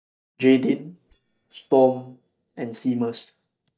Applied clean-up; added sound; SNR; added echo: neural mask model DeepFilterNet 3.